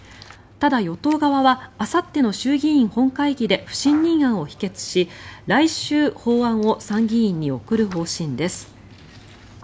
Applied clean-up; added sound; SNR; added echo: none; none; none; none.